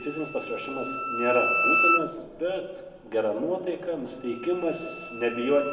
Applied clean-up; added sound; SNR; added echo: none; Bowed string instrument; 1 dB; reverberation time 1.4 s.